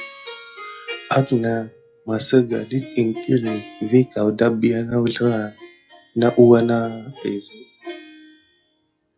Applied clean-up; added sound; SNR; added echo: classical method WPE with log-MMSE.